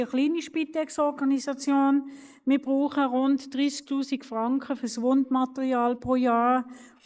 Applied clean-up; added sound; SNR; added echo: neural mask model Resemble Enhance denoiser.